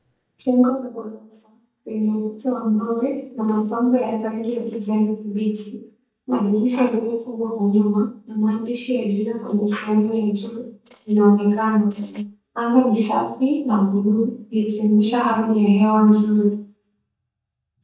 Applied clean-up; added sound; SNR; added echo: neural mask model DeepFilterNet 3.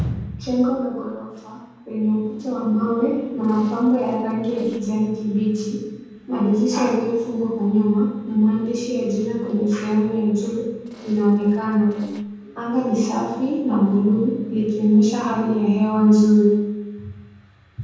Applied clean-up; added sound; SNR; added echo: none; Fart; 20 dB; reverberation time 1.3 s.